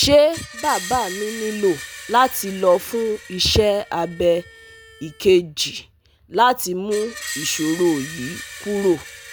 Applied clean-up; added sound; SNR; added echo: none; Screech; 15 dB; none.